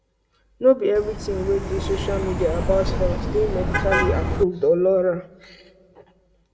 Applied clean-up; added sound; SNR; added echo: none; Car passing by; 1 dB; reverberation time 0.6 s.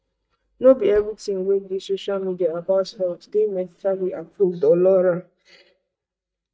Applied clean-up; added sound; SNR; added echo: neural mask model DeepFilterNet 3.